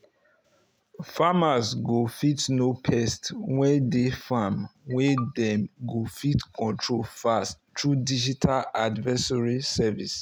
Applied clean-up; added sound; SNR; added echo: none; none; none; none.